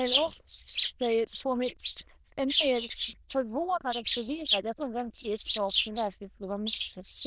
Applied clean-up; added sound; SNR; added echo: neural diffusion model UNIVERSE++.